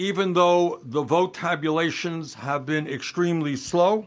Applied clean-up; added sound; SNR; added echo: none; none; none; none.